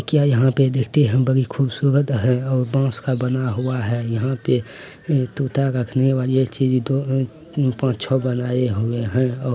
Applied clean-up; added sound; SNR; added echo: none; none; none; none.